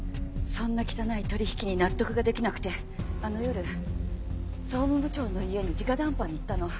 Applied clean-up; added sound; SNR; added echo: none; none; none; none.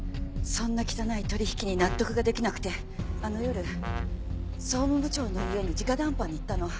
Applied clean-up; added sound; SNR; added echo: none; Brass instrument; 16 dB; none.